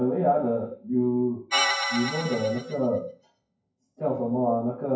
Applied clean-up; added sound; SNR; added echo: classical method WPE with log-MMSE.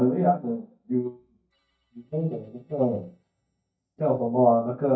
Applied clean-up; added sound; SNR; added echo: neural mask model DeepFilterNet 3.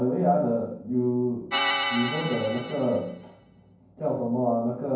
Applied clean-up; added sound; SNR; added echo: none; Organ; 3 dB; reverberation time 0.9 s.